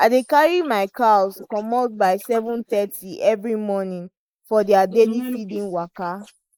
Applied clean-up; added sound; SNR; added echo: neural mask model Resemble Enhance denoiser.